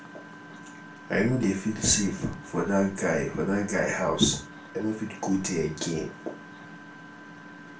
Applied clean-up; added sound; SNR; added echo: none; Engine; 16 dB; reverberation time 0.3 s.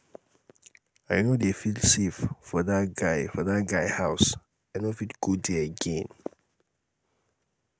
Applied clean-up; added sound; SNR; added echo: none; none; none; none.